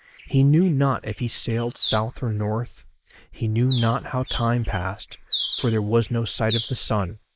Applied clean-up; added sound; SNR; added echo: neural mask model Resemble Enhance denoiser.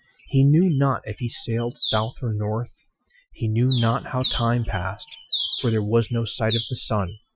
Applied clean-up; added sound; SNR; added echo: classical method Wiener filter.